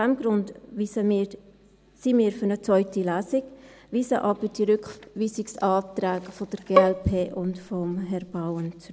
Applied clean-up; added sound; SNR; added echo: none; Bowed string instrument; 0 dB; none.